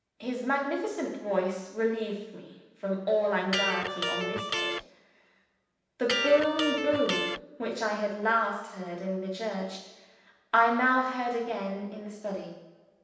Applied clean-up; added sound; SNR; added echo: none; Electric guitar; 3 dB; reverberation time 0.9 s.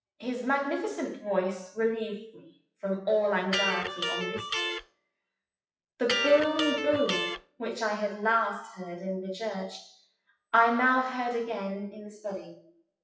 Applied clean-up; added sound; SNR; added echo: classical method WPE with log-MMSE.